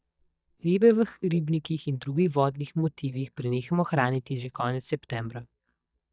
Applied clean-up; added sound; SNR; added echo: neural mask model DeepFilterNet 3.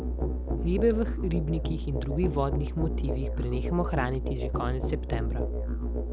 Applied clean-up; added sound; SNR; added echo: none; Musical instrument; -2 dB; none.